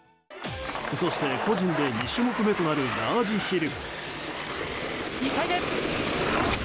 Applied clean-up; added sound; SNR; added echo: none; none; none; none.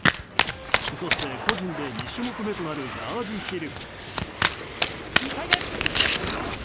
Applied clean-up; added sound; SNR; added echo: none; Domestic sounds, home sounds; -4 dB; none.